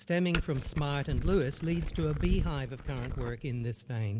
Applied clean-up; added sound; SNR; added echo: none; Glass; 3 dB; none.